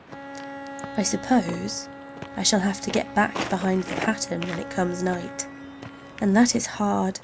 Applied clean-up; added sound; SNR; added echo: none; Bowed string instrument + Walk, footsteps; 11 dB; none.